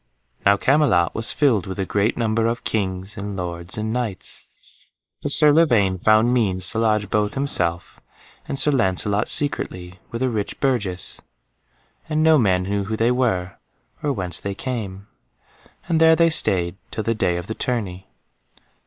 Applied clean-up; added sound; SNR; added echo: neural mask model Resemble Enhance denoiser.